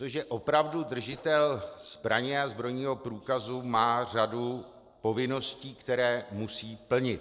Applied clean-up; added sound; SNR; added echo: neural separator model SepFormer DNS4.